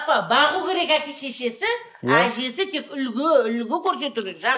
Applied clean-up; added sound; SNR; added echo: neural mask model Resemble Enhance denoiser.